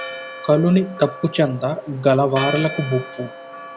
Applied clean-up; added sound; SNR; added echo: none; Church bell; 12 dB; none.